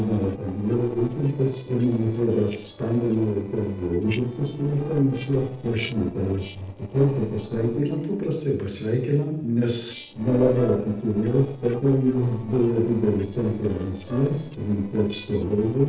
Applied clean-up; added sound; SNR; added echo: neural separator model SepFormer DNS4.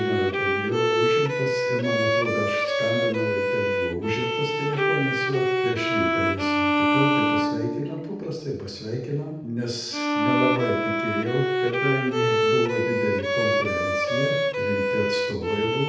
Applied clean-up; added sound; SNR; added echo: none; Bowed string instrument; -4 dB; reverberation time 0.8 s.